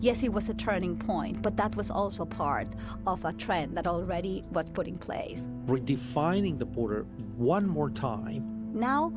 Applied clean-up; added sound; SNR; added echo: none; none; none; none.